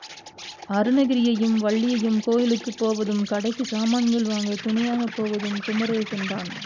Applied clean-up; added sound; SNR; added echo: none; Insect; 13 dB; none.